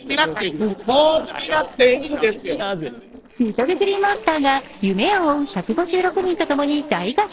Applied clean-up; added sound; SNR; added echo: neural separator model SepFormer DNS4.